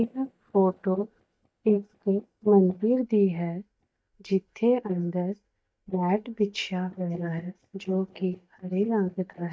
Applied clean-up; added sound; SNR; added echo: neural mask model DeepFilterNet 3.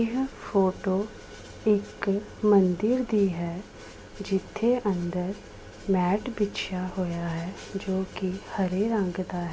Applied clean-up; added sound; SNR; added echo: none; none; none; none.